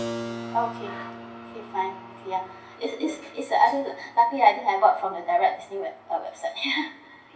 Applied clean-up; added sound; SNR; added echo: none; Keyboard (musical); 15 dB; reverberation time 0.2 s.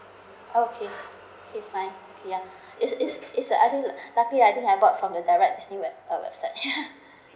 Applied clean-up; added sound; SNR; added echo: none; none; none; none.